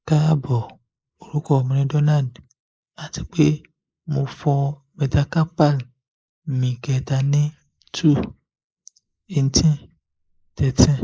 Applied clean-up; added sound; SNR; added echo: neural mask model Resemble Enhance denoiser.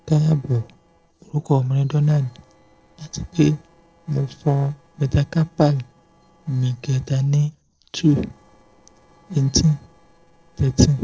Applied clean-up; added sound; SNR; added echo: neural separator model SepFormer DNS4.